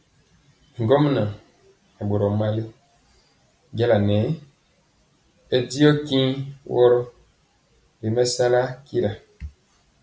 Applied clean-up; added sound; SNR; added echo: none; none; none; none.